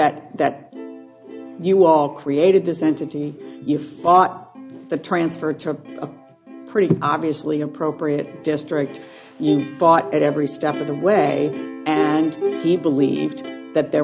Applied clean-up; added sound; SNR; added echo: none; Plucked string instrument; 12 dB; none.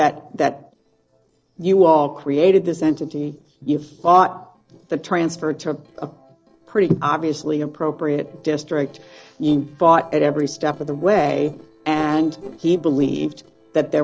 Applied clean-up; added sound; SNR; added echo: neural separator model SepFormer DNS4.